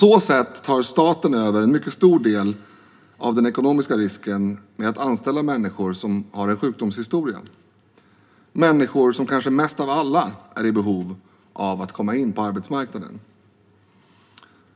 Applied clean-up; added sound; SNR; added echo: none; none; none; reverberation time 0.3 s.